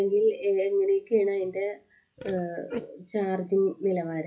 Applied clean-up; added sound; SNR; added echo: classical method WPE with log-MMSE.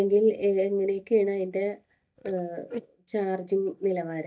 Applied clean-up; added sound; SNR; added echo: neural mask model DeepFilterNet 3.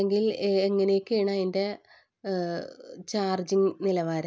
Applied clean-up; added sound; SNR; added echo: none; none; none; none.